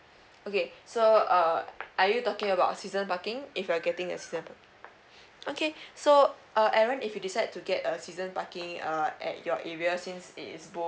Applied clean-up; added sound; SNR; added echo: none; none; none; none.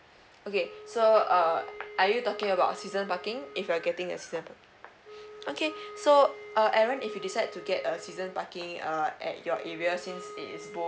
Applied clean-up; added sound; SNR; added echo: none; Wind instrument, woodwind instrument; 17 dB; none.